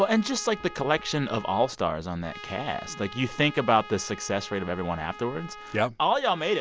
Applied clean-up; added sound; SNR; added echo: none; Trumpet; 17 dB; none.